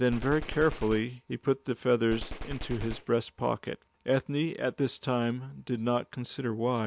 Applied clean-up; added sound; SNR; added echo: none; Gunshot, gunfire; 10 dB; none.